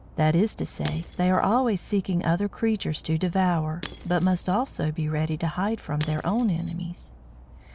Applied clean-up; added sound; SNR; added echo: none; Dog + Shatter / Crushing; 18 dB; none.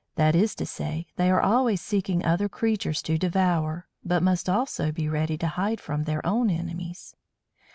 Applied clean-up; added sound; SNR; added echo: none; none; none; none.